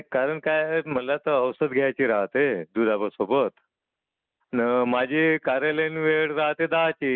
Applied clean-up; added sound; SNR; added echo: none; none; none; none.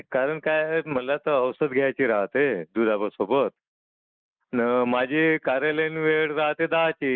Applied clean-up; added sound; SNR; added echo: neural mask model Resemble Enhance denoiser.